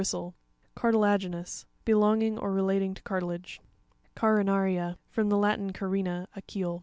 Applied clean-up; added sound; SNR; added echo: none; none; none; none.